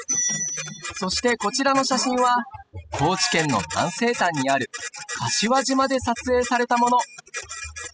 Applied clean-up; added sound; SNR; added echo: classical method spectral subtraction.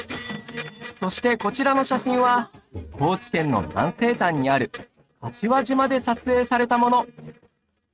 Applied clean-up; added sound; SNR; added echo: neural mask model RNNoise.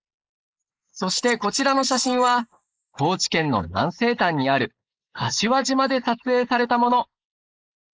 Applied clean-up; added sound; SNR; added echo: neural mask model Resemble Enhance denoiser.